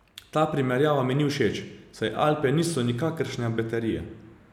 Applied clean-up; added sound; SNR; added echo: none; none; none; none.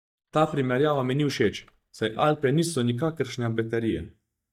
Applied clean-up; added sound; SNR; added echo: neural mask model DeepFilterNet 3.